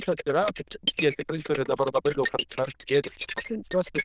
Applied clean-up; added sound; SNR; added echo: neural diffusion model UNIVERSE++.